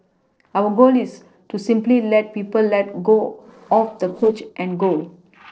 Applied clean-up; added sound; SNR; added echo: neural separator model SepFormer DNS4.